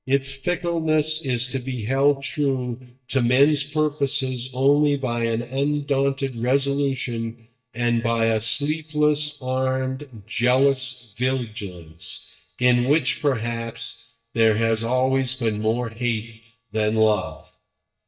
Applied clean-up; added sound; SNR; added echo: neural mask model DeepFilterNet 3.